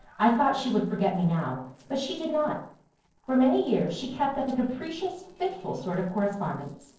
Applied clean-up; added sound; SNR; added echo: neural separator model SepFormer DNS4.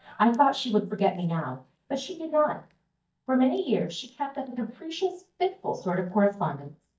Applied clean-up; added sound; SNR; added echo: neural mask model DeepFilterNet 3.